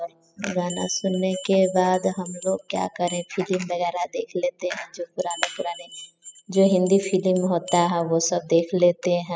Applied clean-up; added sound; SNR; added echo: classical method spectral subtraction.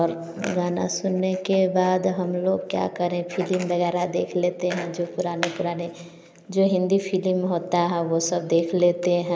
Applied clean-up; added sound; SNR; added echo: none; none; none; none.